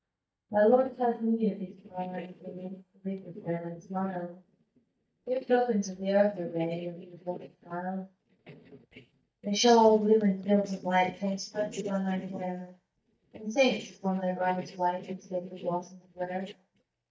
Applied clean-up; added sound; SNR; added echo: neural mask model DeepFilterNet 3.